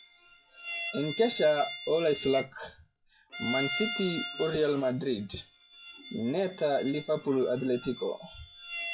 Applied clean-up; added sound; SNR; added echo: classical method WPE with log-MMSE.